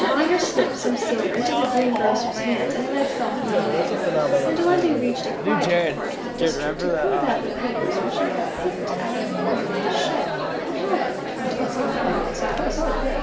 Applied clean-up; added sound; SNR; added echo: none; Chatter; -2 dB; reverberation time 0.4 s.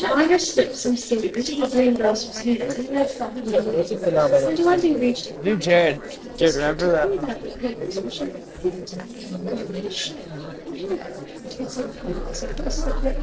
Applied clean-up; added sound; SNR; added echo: neural separator model SepFormer DNS4.